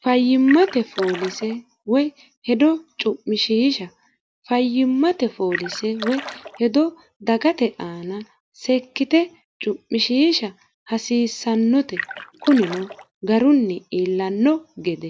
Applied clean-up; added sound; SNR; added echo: none; Splash, splatter; 12 dB; none.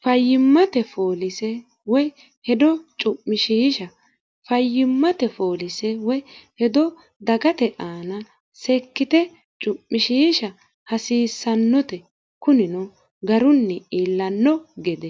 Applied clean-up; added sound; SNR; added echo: none; none; none; none.